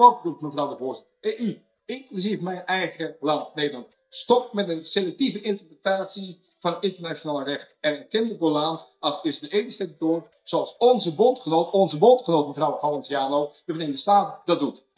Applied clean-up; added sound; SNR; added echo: neural mask model DeepFilterNet 3.